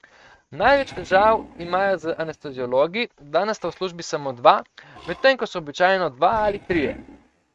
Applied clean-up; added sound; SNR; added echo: neural mask model RNNoise.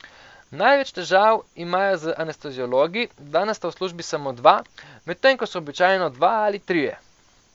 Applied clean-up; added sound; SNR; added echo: none; none; none; none.